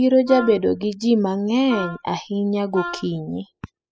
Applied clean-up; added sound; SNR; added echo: classical method spectral subtraction.